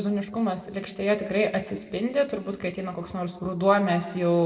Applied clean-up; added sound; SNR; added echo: neural separator model SepFormer DNS4.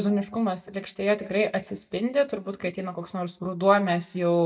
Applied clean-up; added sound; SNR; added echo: neural mask model DeepFilterNet 3.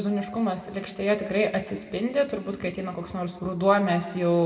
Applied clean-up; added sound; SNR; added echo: none; Doorbell; 19 dB; reverberation time 1.6 s.